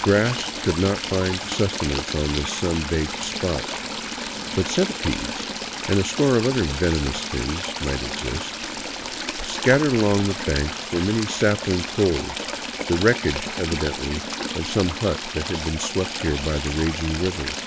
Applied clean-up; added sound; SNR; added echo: none; Stream / Trickle, dribble; 6 dB; none.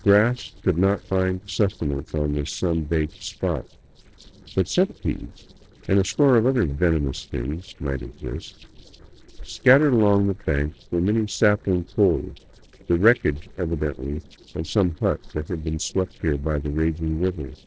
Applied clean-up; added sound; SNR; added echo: neural separator model SepFormer DNS4.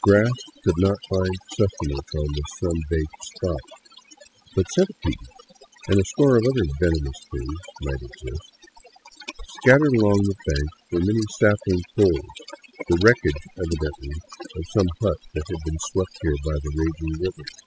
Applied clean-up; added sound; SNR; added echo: classical method spectral subtraction.